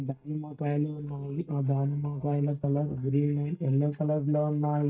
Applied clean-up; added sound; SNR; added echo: neural mask model DeepFilterNet 3.